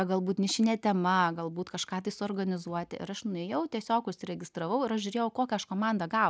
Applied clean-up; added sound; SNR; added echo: none; none; none; none.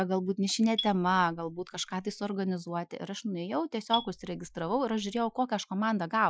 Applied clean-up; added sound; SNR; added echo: classical method Wiener filter.